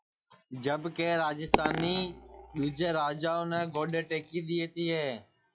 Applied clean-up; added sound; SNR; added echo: classical method log-MMSE.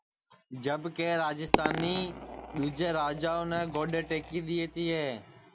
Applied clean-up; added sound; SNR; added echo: none; Coin (dropping); 4 dB; none.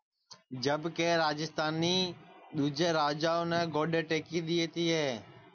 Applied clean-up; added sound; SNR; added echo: none; none; none; none.